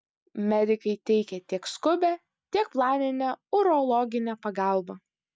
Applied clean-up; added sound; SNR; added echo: none; none; none; none.